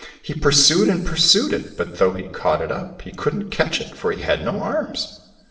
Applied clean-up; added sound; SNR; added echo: none; none; none; reverberation time 0.9 s.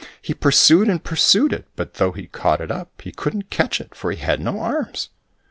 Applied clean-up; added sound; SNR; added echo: none; none; none; none.